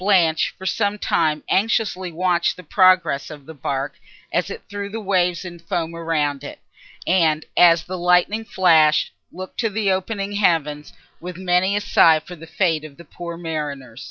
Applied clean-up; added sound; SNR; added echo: none; none; none; none.